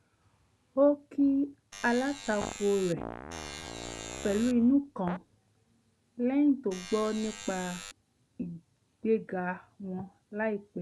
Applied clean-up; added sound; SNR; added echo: none; Fart + Alarm; 11 dB; none.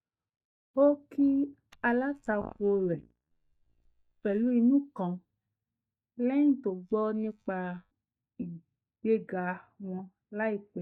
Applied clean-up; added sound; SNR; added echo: neural mask model DeepFilterNet 3.